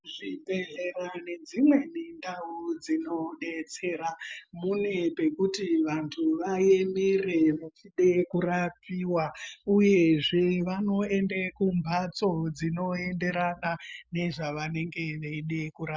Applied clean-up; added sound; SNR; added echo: none; none; none; none.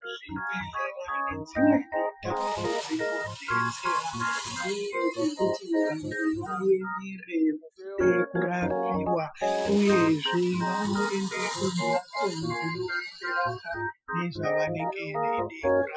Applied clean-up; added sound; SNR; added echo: classical method Wiener filter.